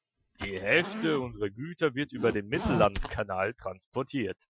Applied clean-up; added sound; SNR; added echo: classical method Wiener filter.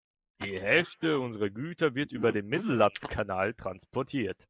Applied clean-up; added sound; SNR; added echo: neural mask model Resemble Enhance denoiser.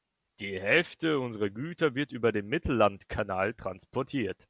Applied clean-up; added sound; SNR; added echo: none; none; none; none.